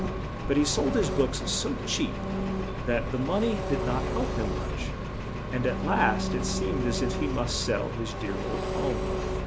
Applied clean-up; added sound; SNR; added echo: none; Engine; 0 dB; none.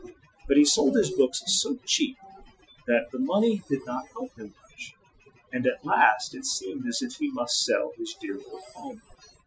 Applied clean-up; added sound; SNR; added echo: classical method Wiener filter.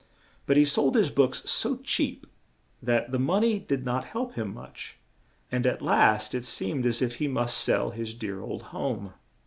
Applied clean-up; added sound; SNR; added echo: none; none; none; none.